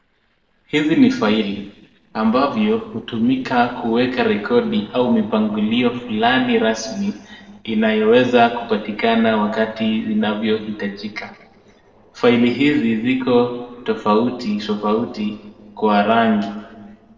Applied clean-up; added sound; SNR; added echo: neural separator model SepFormer DNS4.